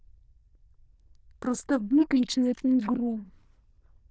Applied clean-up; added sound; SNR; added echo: neural diffusion model UNIVERSE++.